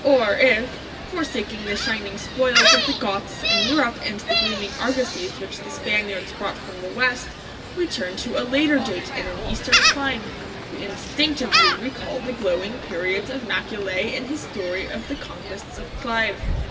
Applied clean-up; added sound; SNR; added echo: none; Gull, seagull; 1 dB; reverberation time 2.1 s.